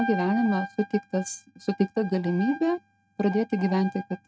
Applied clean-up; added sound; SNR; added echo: neural mask model RNNoise.